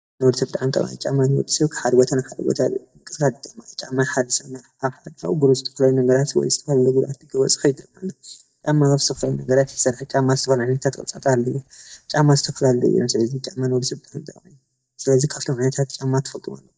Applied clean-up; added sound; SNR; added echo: neural mask model DeepFilterNet 3.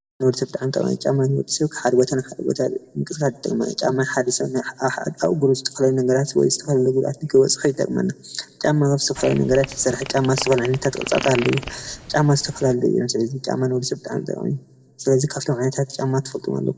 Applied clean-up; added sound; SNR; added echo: none; Fart; 11 dB; reverberation time 1.8 s.